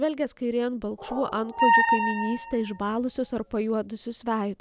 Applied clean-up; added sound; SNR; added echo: none; Squeak; -5 dB; none.